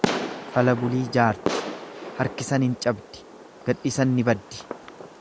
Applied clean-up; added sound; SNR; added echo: none; Fireworks; 7 dB; none.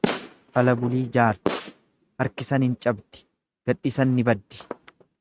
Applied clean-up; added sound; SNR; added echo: neural mask model RNNoise.